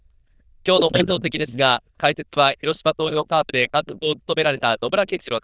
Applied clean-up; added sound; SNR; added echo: neural diffusion model UNIVERSE++.